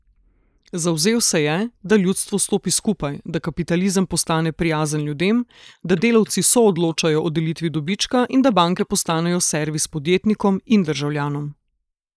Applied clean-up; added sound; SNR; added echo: neural mask model Resemble Enhance denoiser.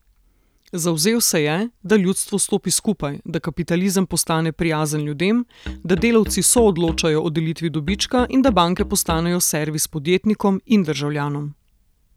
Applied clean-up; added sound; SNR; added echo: none; Musical instrument; 13 dB; none.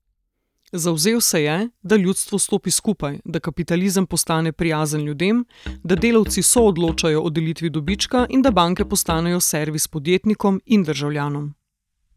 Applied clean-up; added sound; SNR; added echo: neural mask model DeepFilterNet 3.